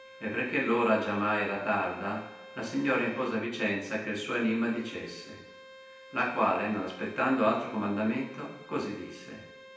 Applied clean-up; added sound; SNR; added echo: none; Bowed string instrument; 19 dB; reverberation time 0.9 s.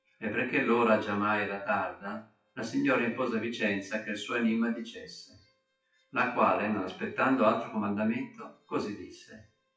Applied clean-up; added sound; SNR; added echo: classical method WPE with log-MMSE.